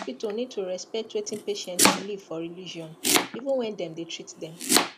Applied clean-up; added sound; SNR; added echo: none; Domestic sounds, home sounds; -4 dB; none.